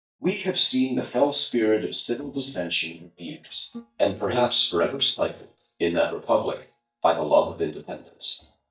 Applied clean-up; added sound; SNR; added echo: neural mask model DeepFilterNet 3.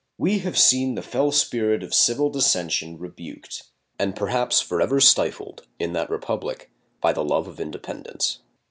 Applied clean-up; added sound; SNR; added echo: none; none; none; none.